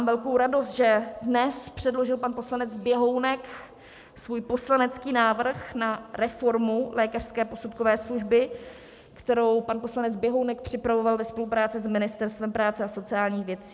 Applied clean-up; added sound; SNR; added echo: none; none; none; none.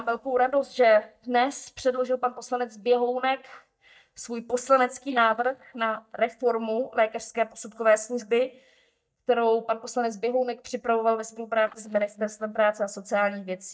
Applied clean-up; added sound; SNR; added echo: neural mask model DeepFilterNet 3.